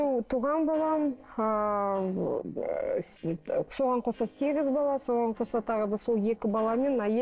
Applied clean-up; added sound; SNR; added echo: neural separator model SepFormer DNS4.